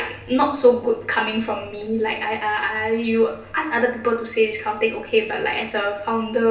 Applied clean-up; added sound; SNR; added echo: none; none; none; reverberation time 0.7 s.